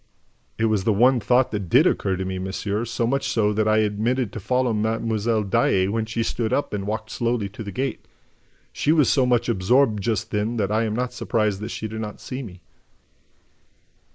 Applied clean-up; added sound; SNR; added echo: neural mask model Resemble Enhance denoiser.